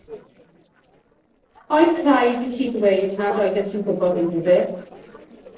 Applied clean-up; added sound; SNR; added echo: neural separator model SepFormer DNS4.